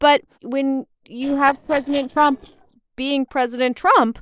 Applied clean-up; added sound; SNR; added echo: neural separator model SepFormer DNS4.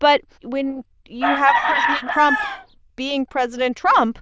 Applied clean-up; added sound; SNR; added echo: neural diffusion model UNIVERSE++.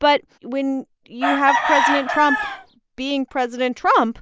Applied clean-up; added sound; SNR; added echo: none; Chicken, rooster; 2 dB; none.